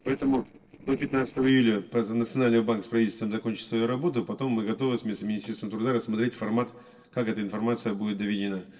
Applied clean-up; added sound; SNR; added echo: neural separator model SepFormer DNS4.